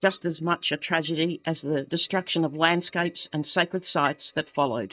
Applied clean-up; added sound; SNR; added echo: neural mask model DeepFilterNet 3.